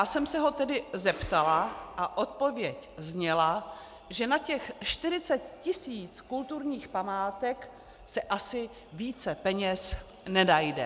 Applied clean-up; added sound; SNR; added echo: none; none; none; none.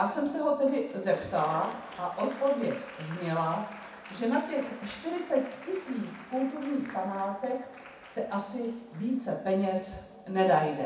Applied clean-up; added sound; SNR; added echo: none; Applause; 19 dB; reverberation time 0.6 s.